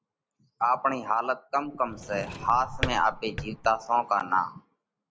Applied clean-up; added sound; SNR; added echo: none; Drawer open or close; 9 dB; none.